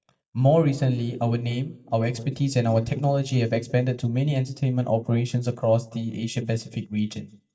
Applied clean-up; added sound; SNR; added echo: neural mask model DeepFilterNet 3.